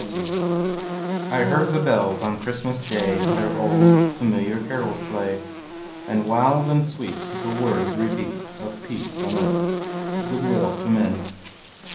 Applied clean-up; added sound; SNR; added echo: none; Buzz; 0 dB; reverberation time 0.6 s.